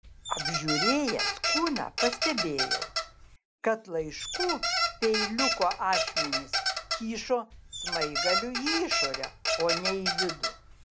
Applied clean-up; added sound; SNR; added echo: none; Squeak; -1 dB; none.